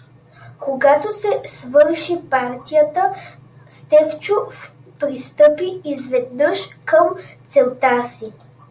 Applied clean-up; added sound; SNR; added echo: none; none; none; none.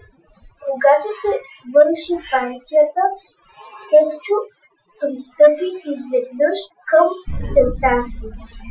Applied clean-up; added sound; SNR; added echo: classical method Wiener filter.